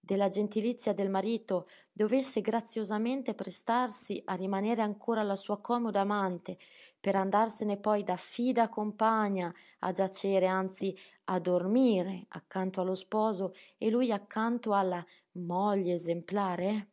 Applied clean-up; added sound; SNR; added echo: none; none; none; none.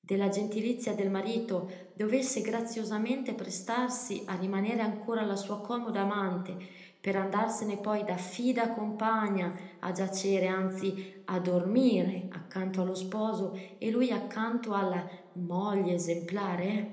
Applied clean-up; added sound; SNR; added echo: none; none; none; reverberation time 1.0 s.